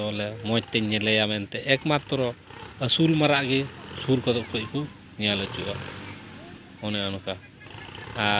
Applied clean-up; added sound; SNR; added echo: none; none; none; none.